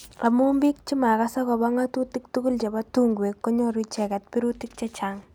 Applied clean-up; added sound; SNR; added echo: none; none; none; none.